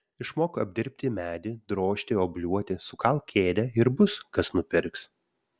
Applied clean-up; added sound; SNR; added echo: none; none; none; none.